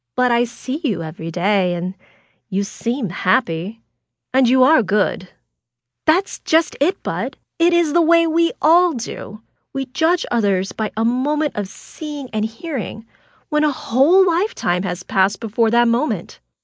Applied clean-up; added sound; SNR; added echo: neural mask model Resemble Enhance denoiser.